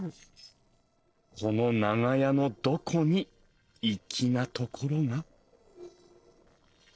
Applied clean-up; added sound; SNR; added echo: neural separator model SepFormer DNS4.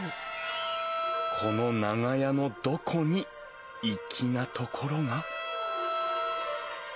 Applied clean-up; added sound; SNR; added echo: none; Bowed string instrument; 5 dB; none.